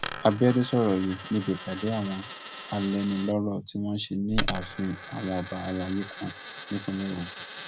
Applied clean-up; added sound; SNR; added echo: none; Coin (dropping); 9 dB; none.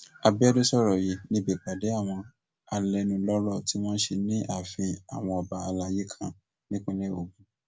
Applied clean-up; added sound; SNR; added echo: none; none; none; none.